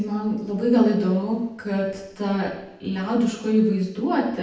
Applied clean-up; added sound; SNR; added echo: none; none; none; reverberation time 0.8 s.